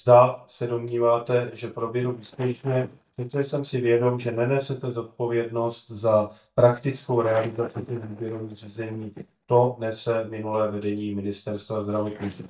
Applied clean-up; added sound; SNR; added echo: neural mask model DeepFilterNet 3.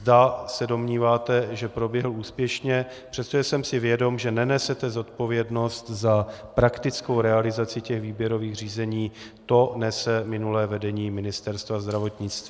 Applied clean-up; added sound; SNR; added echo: none; none; none; none.